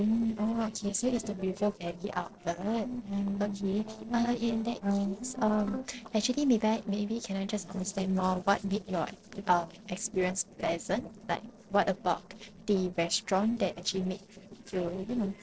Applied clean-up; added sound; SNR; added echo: neural separator model SepFormer DNS4.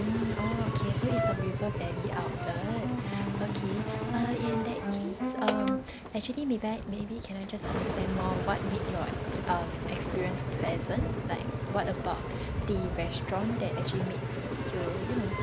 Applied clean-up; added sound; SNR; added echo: none; Engine; -2 dB; none.